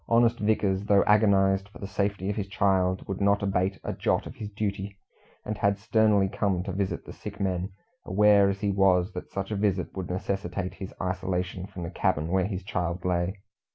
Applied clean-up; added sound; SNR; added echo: none; none; none; none.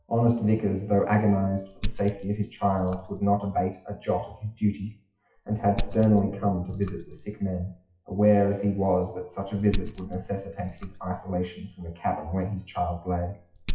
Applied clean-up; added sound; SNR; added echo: classical method WPE with log-MMSE.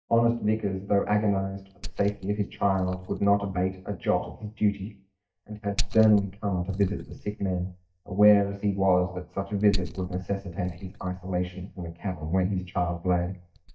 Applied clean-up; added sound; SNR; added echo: neural mask model DeepFilterNet 3.